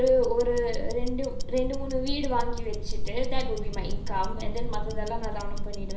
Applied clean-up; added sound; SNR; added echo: none; Tick-tock; -3 dB; reverberation time 0.5 s.